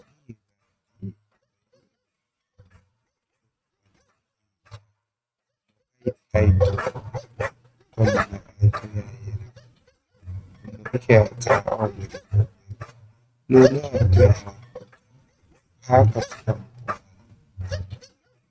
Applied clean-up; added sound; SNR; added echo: neural mask model RNNoise.